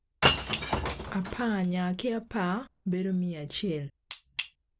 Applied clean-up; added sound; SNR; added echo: none; Shatter / Crushing; 1 dB; none.